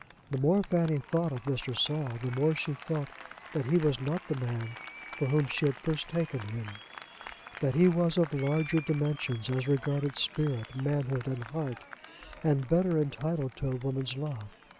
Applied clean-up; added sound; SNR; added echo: none; Applause; 17 dB; none.